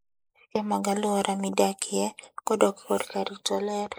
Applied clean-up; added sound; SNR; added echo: neural mask model Resemble Enhance denoiser.